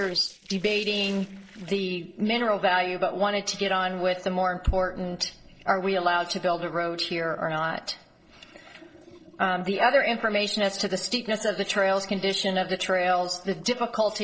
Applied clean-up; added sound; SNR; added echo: neural separator model SepFormer DNS4.